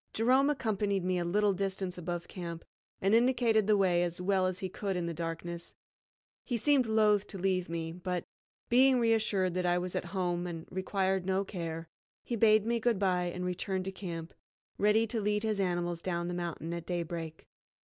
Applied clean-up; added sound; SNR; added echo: none; none; none; none.